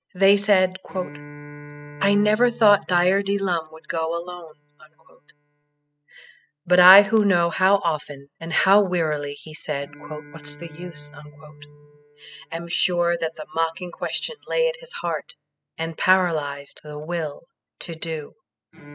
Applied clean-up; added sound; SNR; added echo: classical method spectral subtraction.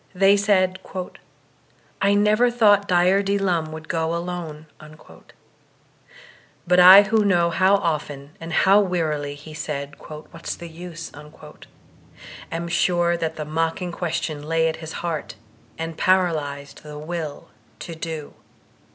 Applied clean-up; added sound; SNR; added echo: none; none; none; none.